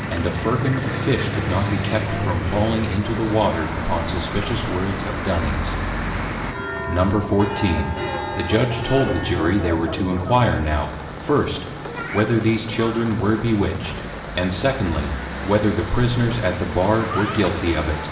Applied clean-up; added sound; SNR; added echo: none; Church bell / Traffic noise, roadway noise; 5 dB; reverberation time 1.2 s.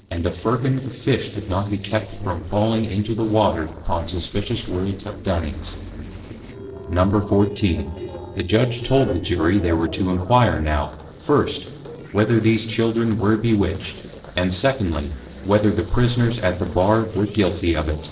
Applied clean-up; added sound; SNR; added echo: neural separator model SepFormer DNS4.